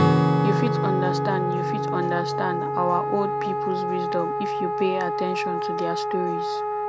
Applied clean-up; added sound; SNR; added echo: none; Acoustic guitar / Strum + Wind instrument, woodwind instrument; -4 dB; none.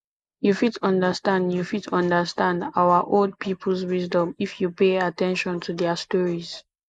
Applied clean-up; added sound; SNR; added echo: neural mask model Resemble Enhance denoiser.